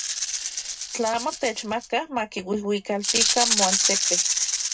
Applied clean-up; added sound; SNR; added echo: none; Rattle (instrument); -3 dB; reverberation time 0.2 s.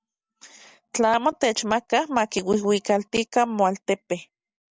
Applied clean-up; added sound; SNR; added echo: none; none; none; none.